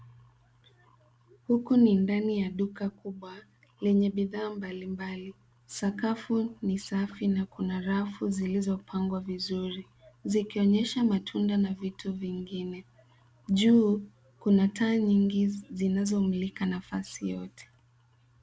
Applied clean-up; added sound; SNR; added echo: none; none; none; none.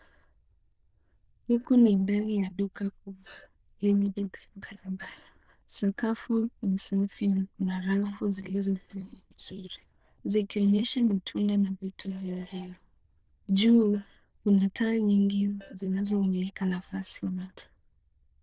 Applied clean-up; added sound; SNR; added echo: neural diffusion model UNIVERSE++.